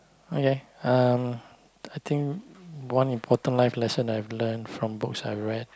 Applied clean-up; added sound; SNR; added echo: none; none; none; none.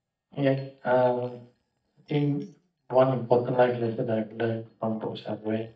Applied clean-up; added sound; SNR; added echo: neural mask model DeepFilterNet 3.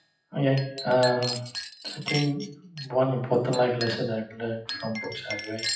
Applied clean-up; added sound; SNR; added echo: classical method WPE with log-MMSE.